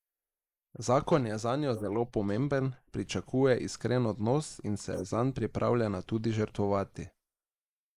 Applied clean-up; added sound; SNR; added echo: neural mask model Resemble Enhance denoiser.